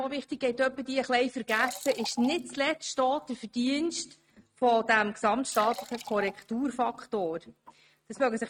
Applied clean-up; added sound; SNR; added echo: neural mask model RNNoise.